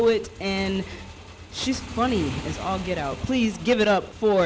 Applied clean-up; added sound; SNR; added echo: none; Motorcycle / Engine; 13 dB; none.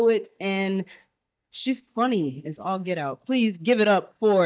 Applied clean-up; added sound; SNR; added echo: neural mask model DeepFilterNet 3.